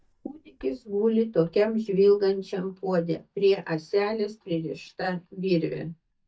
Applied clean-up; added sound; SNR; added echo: neural mask model DeepFilterNet 3.